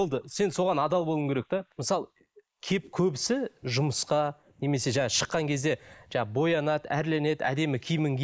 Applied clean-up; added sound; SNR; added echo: neural mask model Resemble Enhance denoiser.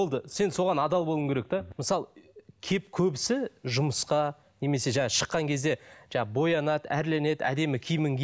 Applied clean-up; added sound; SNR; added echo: none; none; none; none.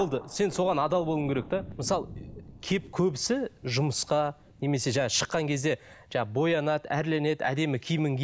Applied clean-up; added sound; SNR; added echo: none; Thunder; 20 dB; none.